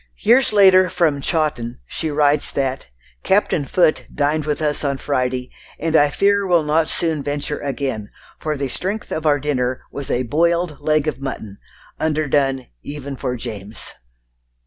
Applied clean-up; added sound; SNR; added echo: none; none; none; none.